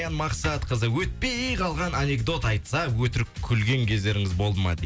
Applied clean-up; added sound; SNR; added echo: none; none; none; none.